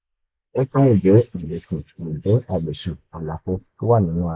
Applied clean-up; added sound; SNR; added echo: neural mask model Resemble Enhance denoiser.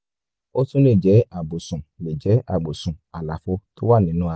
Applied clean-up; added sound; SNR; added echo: none; none; none; none.